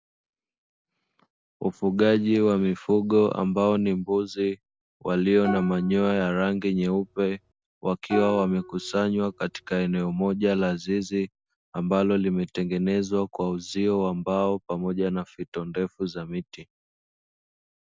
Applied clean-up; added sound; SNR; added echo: none; Plucked string instrument; 13 dB; none.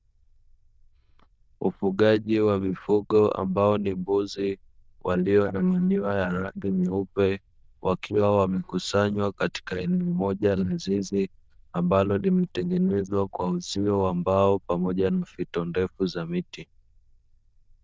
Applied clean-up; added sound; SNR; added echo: neural diffusion model UNIVERSE++.